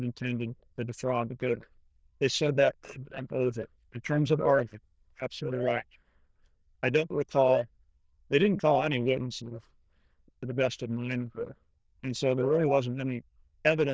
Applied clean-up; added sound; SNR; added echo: neural diffusion model UNIVERSE++.